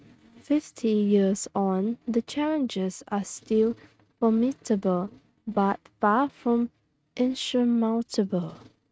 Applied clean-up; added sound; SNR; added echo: neural mask model RNNoise.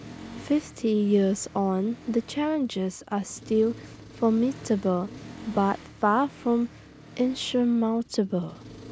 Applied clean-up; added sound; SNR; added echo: none; Accelerating, revving, vroom; 18 dB; none.